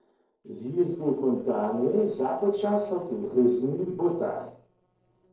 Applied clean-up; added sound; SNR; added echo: neural separator model SepFormer DNS4.